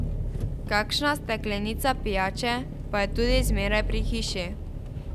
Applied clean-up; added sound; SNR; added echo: none; Engine; 1 dB; none.